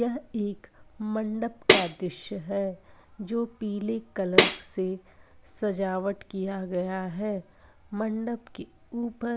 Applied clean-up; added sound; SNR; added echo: none; Tambourine; -4 dB; none.